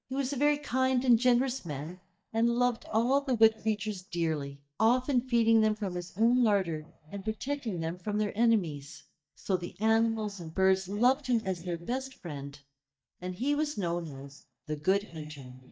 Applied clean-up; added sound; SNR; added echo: neural mask model DeepFilterNet 3.